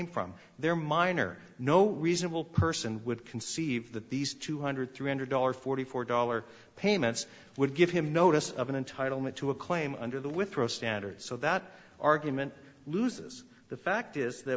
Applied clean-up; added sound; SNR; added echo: none; none; none; none.